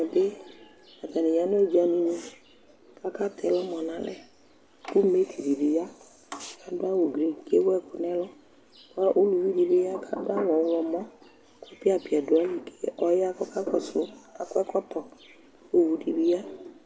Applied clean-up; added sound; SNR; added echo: none; none; none; none.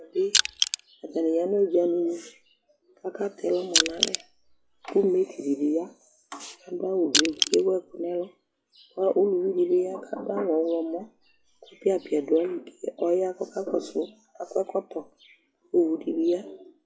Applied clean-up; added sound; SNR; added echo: classical method log-MMSE.